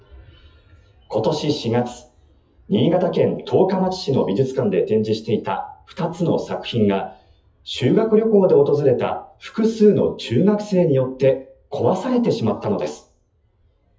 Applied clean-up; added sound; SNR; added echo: classical method WPE with log-MMSE.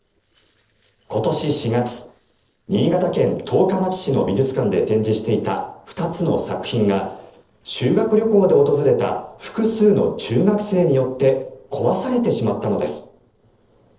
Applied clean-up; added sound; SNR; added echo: neural separator model SepFormer DNS4.